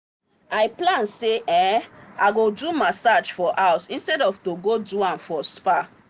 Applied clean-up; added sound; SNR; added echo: none; none; none; none.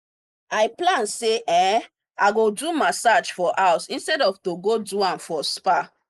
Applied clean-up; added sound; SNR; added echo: neural mask model Resemble Enhance denoiser.